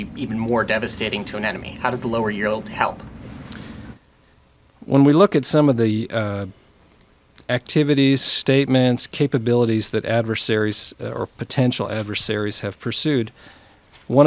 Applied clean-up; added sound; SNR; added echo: none; none; none; none.